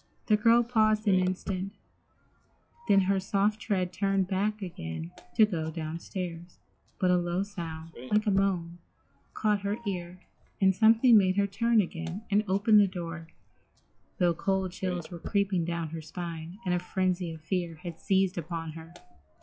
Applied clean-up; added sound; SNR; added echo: classical method log-MMSE.